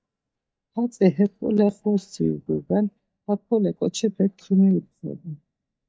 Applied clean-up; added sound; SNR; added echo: neural mask model DeepFilterNet 3.